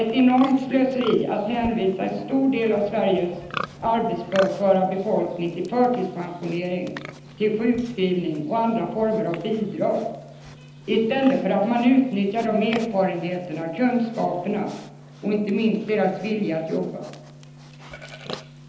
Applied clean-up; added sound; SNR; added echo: none; Livestock, farm animals, working animals; 18 dB; reverberation time 0.9 s.